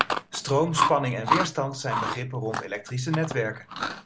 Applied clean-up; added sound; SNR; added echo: none; Chewing, mastication; 2 dB; none.